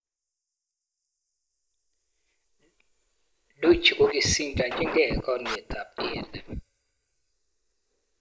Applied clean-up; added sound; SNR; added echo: neural mask model DeepFilterNet 3.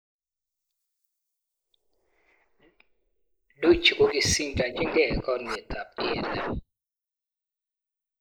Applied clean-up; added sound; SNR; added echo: neural mask model Resemble Enhance denoiser.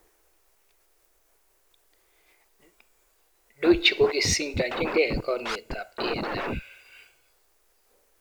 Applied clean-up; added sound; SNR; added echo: none; Scratching (performance technique); 3 dB; none.